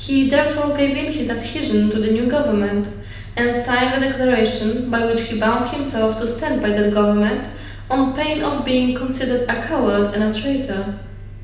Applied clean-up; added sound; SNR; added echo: none; Bus; 18 dB; reverberation time 0.9 s.